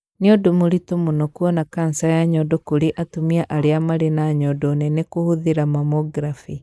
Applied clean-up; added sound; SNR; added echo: neural mask model Resemble Enhance denoiser.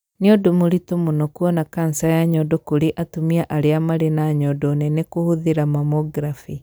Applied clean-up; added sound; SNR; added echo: none; none; none; none.